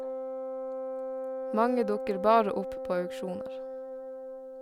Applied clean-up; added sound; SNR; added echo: none; Wind instrument, woodwind instrument; 5 dB; none.